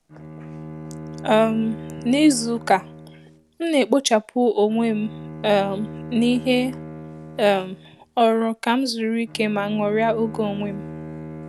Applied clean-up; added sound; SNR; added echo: none; Bowed string instrument; 14 dB; none.